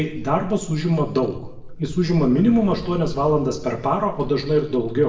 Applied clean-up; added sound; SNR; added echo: none; Sliding door; 13 dB; reverberation time 0.8 s.